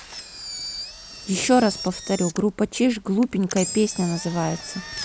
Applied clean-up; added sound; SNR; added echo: none; Engine; 11 dB; none.